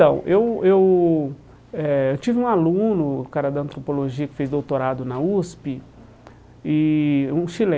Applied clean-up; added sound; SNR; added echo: none; none; none; none.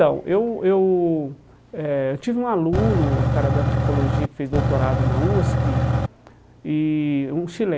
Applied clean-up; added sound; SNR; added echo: none; Engine / Truck / Car; -3 dB; none.